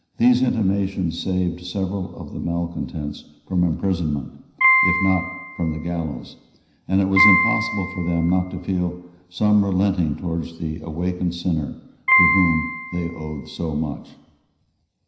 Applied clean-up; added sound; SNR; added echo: none; Piano; 0 dB; reverberation time 0.9 s.